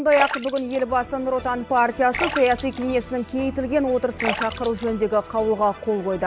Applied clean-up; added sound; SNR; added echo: none; Splash, splatter; 11 dB; none.